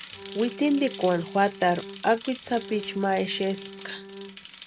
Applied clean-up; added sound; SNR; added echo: none; Bowed string instrument + Bicycle; 14 dB; none.